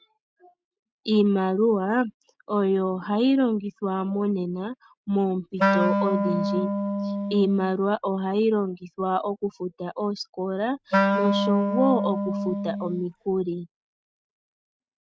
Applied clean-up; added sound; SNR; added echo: neural mask model RNNoise.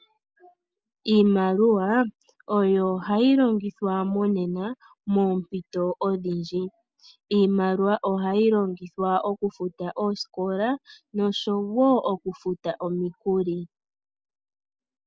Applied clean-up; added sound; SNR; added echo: none; none; none; none.